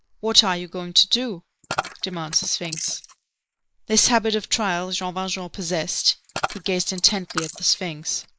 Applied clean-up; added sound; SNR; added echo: neural mask model Resemble Enhance denoiser.